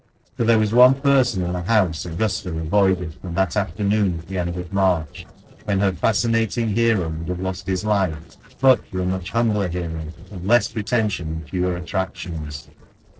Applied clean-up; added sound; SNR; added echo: neural separator model SepFormer DNS4.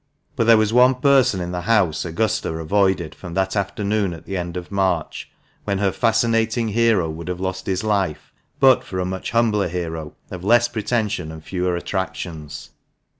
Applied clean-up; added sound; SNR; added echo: none; none; none; none.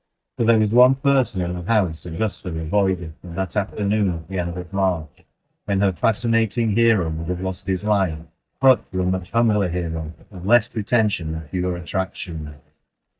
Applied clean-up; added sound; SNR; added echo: neural mask model DeepFilterNet 3.